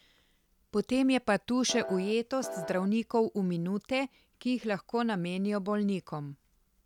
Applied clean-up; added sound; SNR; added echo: none; Piano; 8 dB; none.